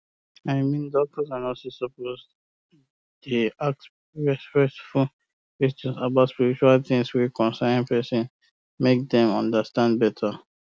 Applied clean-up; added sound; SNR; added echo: none; none; none; none.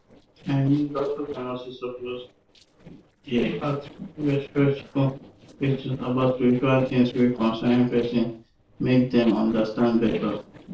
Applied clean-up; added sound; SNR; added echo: neural separator model SepFormer DNS4.